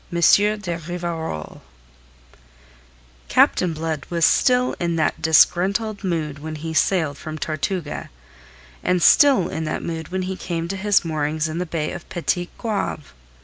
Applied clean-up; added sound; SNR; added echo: none; none; none; none.